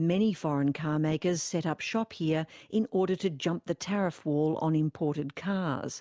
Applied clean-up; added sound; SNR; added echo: none; none; none; none.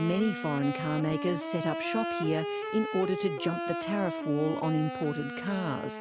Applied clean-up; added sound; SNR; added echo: none; Wind instrument, woodwind instrument; 5 dB; none.